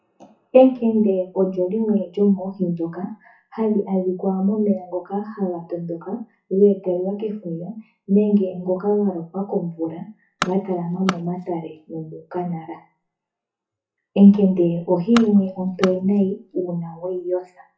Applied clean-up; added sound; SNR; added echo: classical method WPE with log-MMSE.